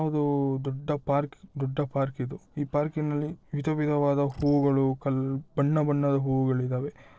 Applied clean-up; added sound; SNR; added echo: neural separator model SepFormer DNS4.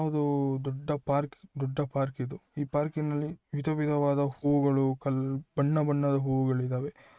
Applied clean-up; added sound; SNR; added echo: neural mask model RNNoise.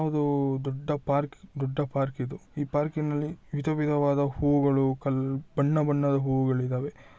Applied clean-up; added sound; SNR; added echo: none; none; none; none.